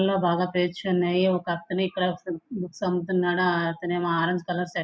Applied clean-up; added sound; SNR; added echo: none; none; none; none.